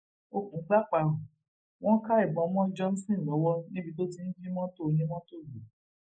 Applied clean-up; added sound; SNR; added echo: neural mask model Resemble Enhance denoiser.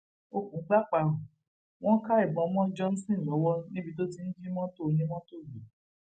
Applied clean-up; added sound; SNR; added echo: none; none; none; none.